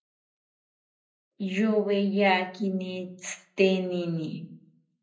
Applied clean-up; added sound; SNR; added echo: none; none; none; reverberation time 0.5 s.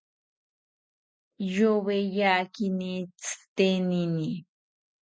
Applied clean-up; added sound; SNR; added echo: none; none; none; none.